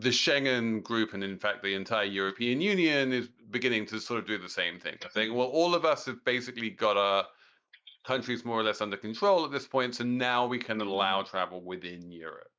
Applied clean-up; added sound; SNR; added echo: neural mask model Resemble Enhance denoiser.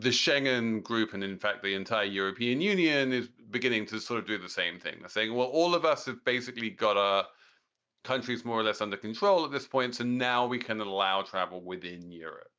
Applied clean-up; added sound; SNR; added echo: none; none; none; none.